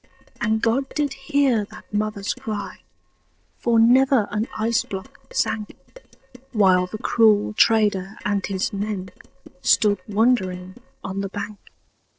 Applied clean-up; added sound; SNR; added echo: neural separator model SepFormer DNS4.